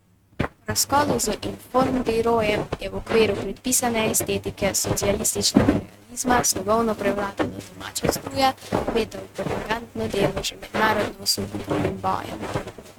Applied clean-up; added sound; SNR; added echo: neural mask model RNNoise.